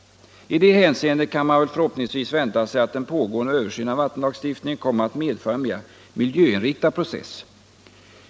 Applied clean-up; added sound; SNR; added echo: none; none; none; none.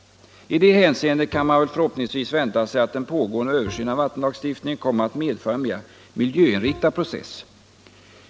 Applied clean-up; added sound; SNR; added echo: none; Bowed string instrument; 19 dB; none.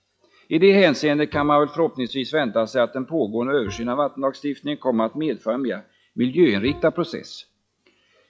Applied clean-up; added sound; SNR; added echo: classical method log-MMSE.